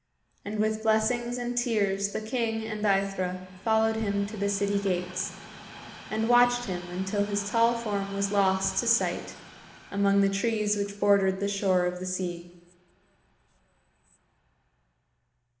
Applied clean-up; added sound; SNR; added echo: none; Train; 20 dB; reverberation time 1.0 s.